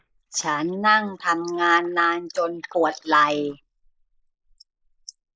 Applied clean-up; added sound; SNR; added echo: neural mask model Resemble Enhance denoiser.